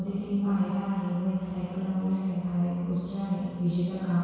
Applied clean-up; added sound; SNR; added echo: none; none; none; reverberation time 2.0 s.